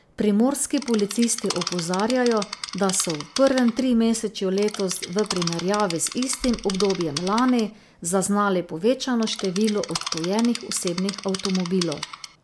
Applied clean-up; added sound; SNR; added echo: none; Insect; 10 dB; none.